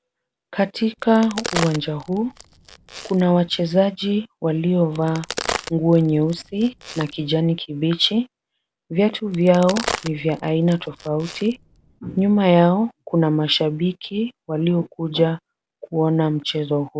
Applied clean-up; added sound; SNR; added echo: none; Crack; 12 dB; none.